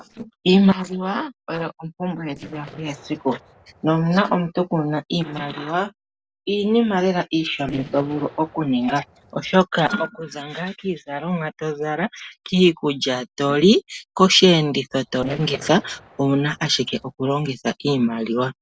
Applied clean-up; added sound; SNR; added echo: neural separator model SepFormer DNS4.